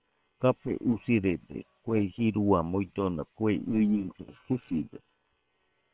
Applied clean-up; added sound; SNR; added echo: neural separator model SepFormer WHAM!.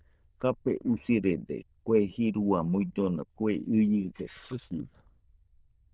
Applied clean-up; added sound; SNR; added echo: neural diffusion model UNIVERSE++.